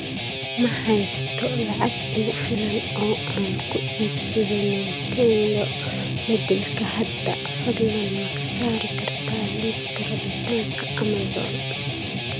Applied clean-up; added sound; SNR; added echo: none; Guitar; -1 dB; none.